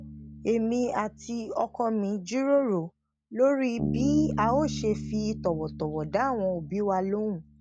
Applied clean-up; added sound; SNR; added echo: none; Bass guitar; 9 dB; none.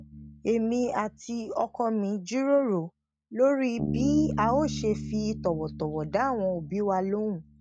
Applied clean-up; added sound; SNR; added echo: neural mask model RNNoise.